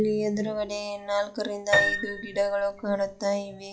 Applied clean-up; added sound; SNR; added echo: classical method log-MMSE.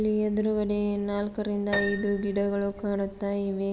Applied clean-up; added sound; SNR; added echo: none; Piano; 10 dB; none.